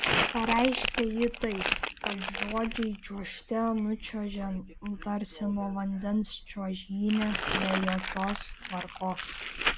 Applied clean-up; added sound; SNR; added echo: none; Crumpling, crinkling; 3 dB; none.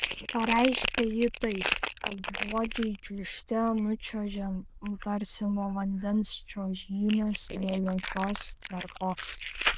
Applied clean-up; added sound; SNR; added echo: neural diffusion model UNIVERSE++.